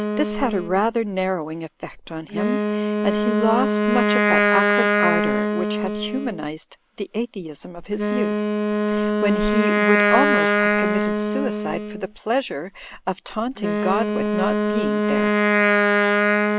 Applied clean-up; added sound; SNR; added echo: none; Wind instrument, woodwind instrument; -5 dB; none.